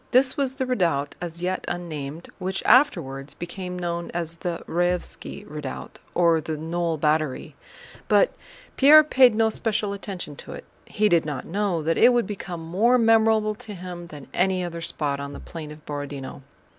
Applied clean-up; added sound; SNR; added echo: none; Bass drum; 15 dB; none.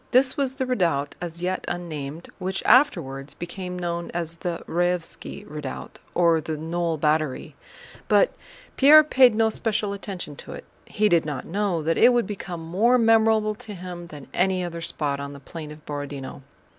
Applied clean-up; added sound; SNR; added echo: none; none; none; none.